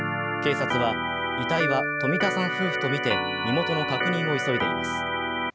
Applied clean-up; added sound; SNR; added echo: none; Organ; -2 dB; none.